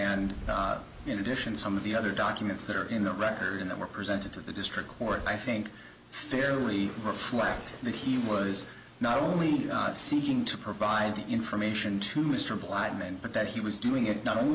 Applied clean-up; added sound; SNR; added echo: none; none; none; none.